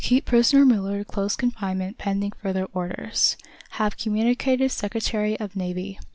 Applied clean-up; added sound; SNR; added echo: none; none; none; none.